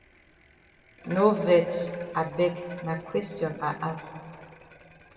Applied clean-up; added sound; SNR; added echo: none; Bicycle; 20 dB; reverberation time 1.7 s.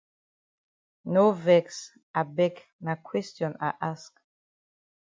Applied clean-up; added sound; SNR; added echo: none; none; none; none.